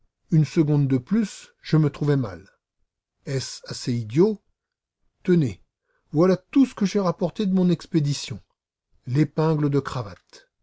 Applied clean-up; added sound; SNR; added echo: none; none; none; none.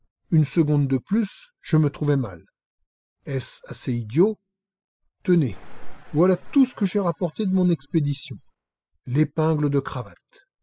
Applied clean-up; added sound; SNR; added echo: classical method spectral subtraction.